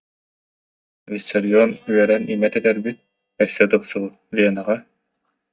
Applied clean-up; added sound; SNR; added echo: neural mask model DeepFilterNet 3.